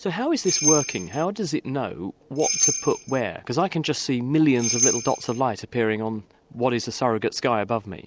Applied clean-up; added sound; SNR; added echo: none; Bell; 1 dB; none.